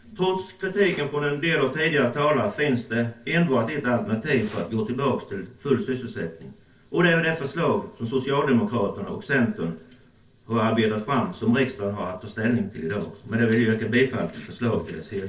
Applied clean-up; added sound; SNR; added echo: neural separator model SepFormer DNS4.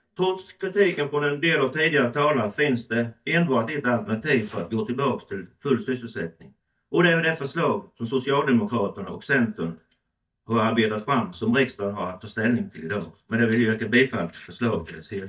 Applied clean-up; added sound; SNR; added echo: neural mask model DeepFilterNet 3.